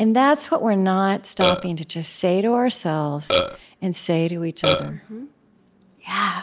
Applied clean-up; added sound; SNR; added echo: none; Burping, eructation; -1 dB; none.